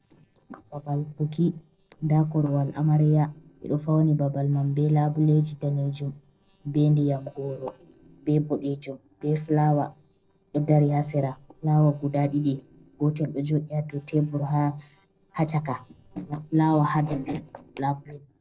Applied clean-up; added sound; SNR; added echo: neural separator model SepFormer DNS4.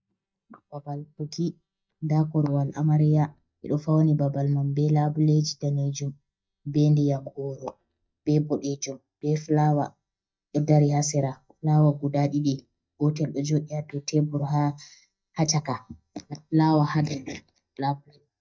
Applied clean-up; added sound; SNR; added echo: neural mask model DeepFilterNet 3.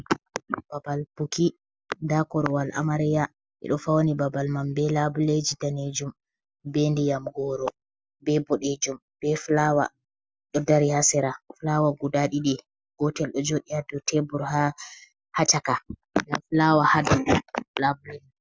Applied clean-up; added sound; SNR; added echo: none; none; none; none.